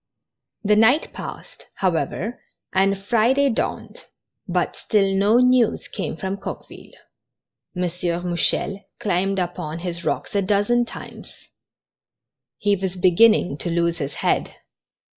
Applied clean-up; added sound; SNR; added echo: neural mask model Resemble Enhance denoiser.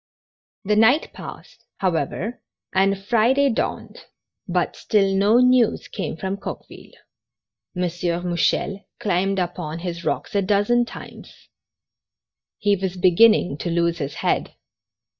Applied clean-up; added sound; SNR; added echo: neural mask model DeepFilterNet 3.